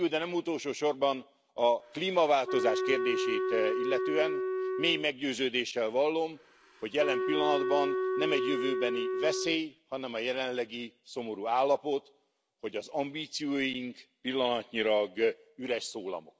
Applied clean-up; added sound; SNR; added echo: none; Wind instrument, woodwind instrument; 1 dB; none.